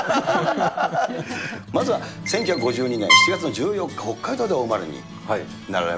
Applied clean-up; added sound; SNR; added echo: none; Trumpet; -4 dB; none.